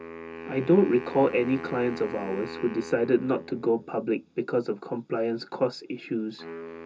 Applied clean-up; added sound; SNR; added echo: none; Wind instrument, woodwind instrument; 14 dB; reverberation time 0.2 s.